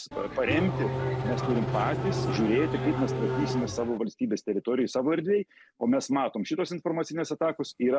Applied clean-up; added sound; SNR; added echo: none; Race car, auto racing / Engine starting; 2 dB; none.